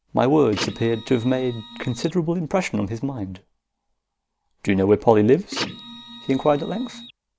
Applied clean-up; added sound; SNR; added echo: none; Printer; 12 dB; none.